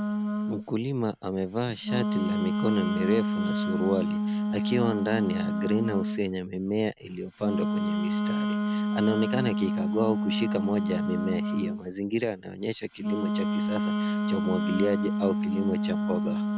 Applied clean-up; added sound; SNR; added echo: none; Wind instrument, woodwind instrument; -2 dB; none.